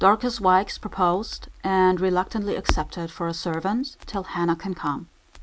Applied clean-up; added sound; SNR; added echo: none; Crackle; 12 dB; none.